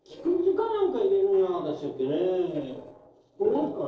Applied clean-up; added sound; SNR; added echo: neural separator model SepFormer DNS4.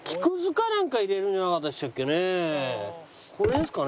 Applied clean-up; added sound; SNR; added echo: none; none; none; none.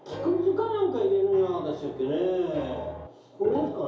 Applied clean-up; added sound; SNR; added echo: none; Piano; 17 dB; reverberation time 2.4 s.